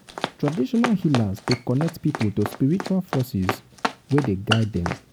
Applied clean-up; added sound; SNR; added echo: none; Run; 8 dB; none.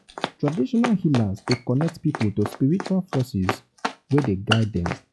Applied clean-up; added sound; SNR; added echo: classical method log-MMSE.